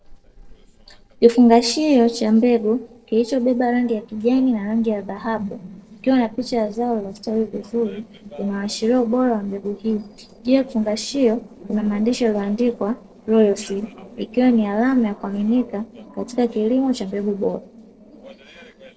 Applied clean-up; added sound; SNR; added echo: neural separator model SepFormer DNS4.